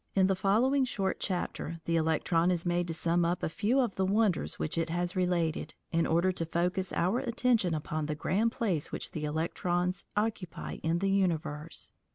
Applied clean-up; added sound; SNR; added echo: none; none; none; none.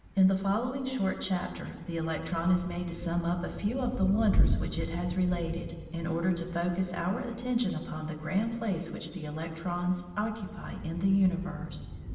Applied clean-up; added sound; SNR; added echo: none; Thunder / Rain; 6 dB; reverberation time 1.2 s.